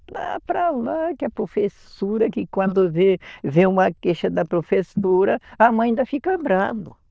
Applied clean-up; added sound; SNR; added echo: neural diffusion model UNIVERSE++.